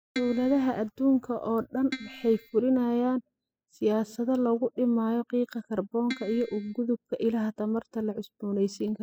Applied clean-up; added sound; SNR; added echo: classical method spectral subtraction.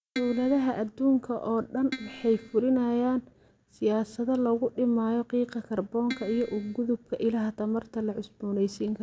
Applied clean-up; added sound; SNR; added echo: none; Keyboard (musical); 13 dB; none.